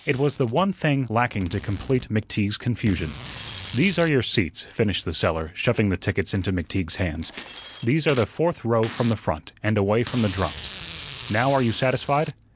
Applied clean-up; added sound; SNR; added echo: none; Shatter + Packing tape, duct tape; 17 dB; none.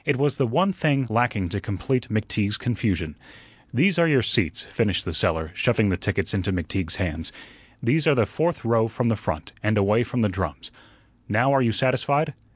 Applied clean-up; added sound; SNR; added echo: none; none; none; none.